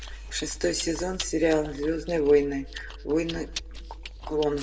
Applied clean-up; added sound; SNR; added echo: none; Chewing, mastication; 11 dB; reverberation time 1.4 s.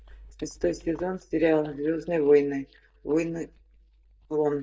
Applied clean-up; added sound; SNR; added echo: neural mask model DeepFilterNet 3.